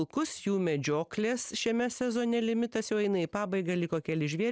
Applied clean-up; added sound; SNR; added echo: none; none; none; none.